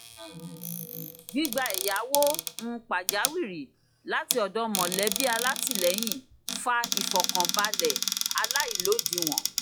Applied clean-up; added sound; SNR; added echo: classical method log-MMSE.